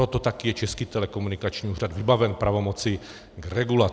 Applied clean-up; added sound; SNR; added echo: none; none; none; none.